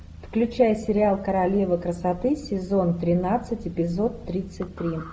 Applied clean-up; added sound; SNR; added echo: none; none; none; none.